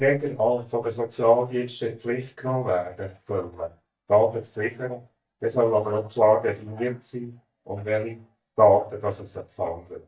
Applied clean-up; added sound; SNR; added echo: neural mask model DeepFilterNet 3.